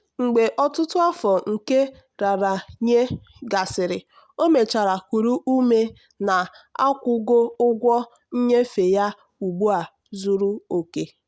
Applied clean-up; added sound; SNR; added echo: none; none; none; none.